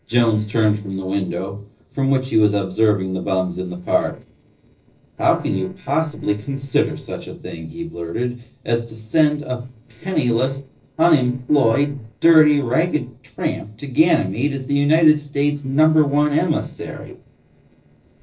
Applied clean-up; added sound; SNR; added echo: neural separator model SepFormer DNS4.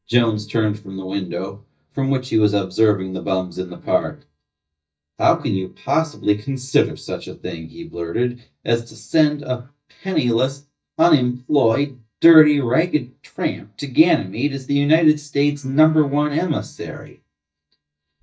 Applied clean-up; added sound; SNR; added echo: neural mask model DeepFilterNet 3.